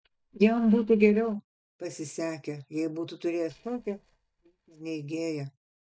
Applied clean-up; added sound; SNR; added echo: neural mask model DeepFilterNet 3.